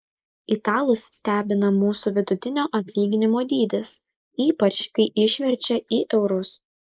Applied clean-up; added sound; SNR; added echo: neural mask model Resemble Enhance denoiser.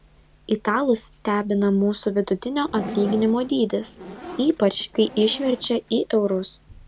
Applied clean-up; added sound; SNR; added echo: none; Zipper (clothing); 16 dB; none.